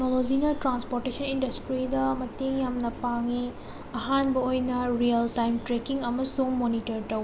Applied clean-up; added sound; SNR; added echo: none; none; none; none.